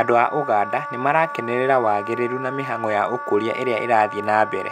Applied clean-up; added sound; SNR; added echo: none; Wind instrument, woodwind instrument; 10 dB; none.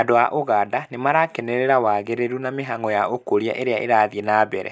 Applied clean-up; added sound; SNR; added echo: none; none; none; none.